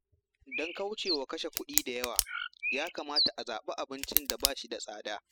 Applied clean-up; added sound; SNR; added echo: classical method spectral subtraction.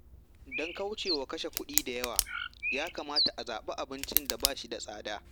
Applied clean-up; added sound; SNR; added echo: none; Tick + Bird; -3 dB; none.